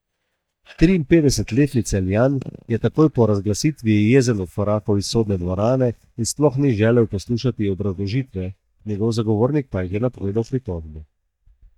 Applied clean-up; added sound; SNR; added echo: neural mask model DeepFilterNet 3.